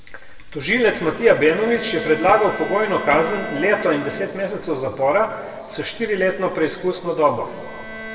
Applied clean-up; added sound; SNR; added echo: none; Bowed string instrument; 14 dB; reverberation time 1.7 s.